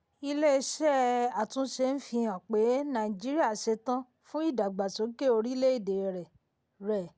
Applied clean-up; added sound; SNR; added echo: none; none; none; none.